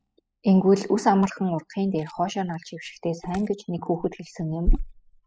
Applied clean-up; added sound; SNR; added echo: classical method spectral subtraction.